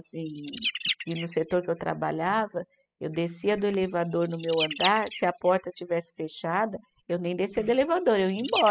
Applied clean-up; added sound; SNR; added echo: classical method spectral subtraction.